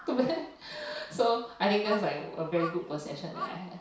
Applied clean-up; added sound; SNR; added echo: none; Crow; 13 dB; reverberation time 0.6 s.